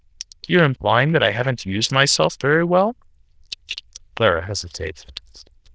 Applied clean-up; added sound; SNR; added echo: neural diffusion model UNIVERSE++.